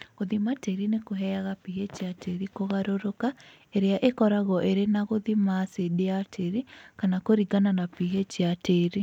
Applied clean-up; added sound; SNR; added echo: none; none; none; none.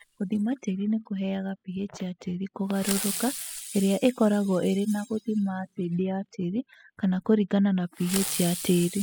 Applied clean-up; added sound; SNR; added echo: classical method spectral subtraction.